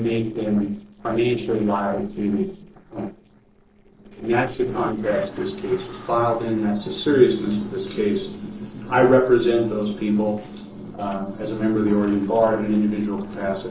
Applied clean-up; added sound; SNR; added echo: neural separator model SepFormer DNS4.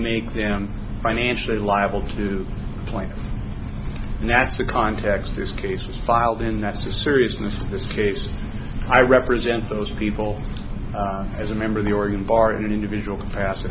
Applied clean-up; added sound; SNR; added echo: none; none; none; none.